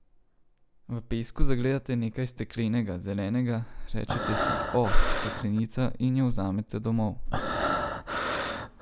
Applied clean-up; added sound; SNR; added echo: none; Breathing; 4 dB; none.